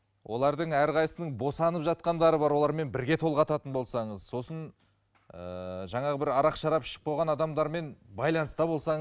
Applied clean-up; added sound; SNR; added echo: none; none; none; none.